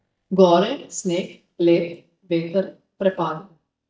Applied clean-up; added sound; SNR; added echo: neural mask model DeepFilterNet 3.